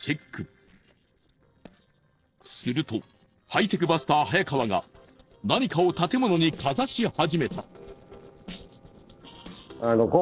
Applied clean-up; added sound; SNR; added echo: neural separator model SepFormer DNS4.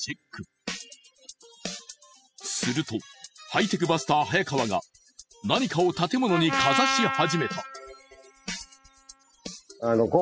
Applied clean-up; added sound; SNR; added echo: classical method spectral subtraction.